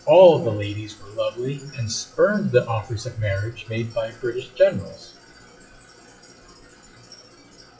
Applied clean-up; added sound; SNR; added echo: classical method WPE with log-MMSE.